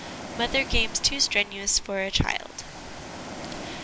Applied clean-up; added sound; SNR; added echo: none; Ocean; 11 dB; none.